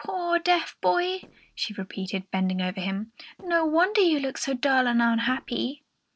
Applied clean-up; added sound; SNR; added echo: neural separator model SepFormer DNS4.